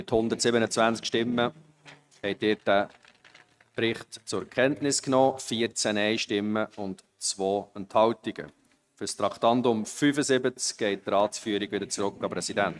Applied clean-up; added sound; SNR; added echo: neural mask model RNNoise.